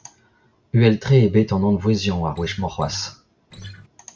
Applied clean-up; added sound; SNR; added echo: none; Acoustic guitar; 18 dB; none.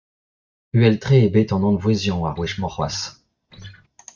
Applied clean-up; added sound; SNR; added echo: neural mask model DeepFilterNet 3.